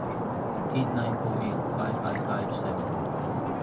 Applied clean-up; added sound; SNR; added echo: none; Stream; -5 dB; reverberation time 0.1 s.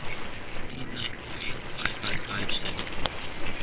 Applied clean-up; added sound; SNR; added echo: neural separator model SepFormer WHAMR!.